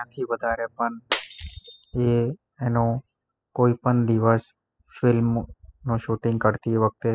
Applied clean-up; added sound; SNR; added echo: classical method spectral subtraction.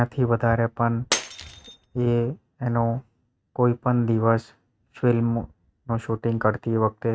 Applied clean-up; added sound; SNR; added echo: neural mask model RNNoise.